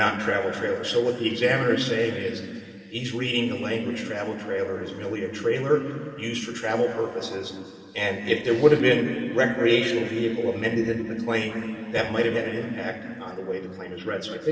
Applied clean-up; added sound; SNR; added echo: neural separator model SepFormer DNS4.